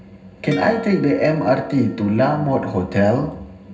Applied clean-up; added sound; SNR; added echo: none; Harp; 16 dB; reverberation time 0.4 s.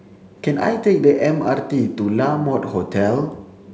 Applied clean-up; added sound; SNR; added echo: none; none; none; none.